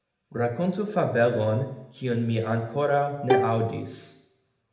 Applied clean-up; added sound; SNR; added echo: none; Bowed string instrument; 2 dB; reverberation time 0.8 s.